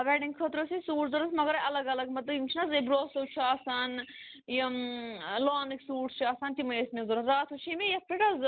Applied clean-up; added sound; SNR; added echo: none; none; none; none.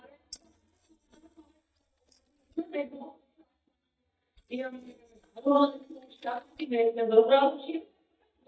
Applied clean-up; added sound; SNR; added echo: neural mask model DeepFilterNet 3.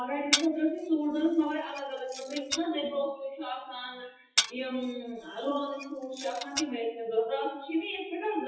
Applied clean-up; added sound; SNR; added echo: classical method WPE with log-MMSE.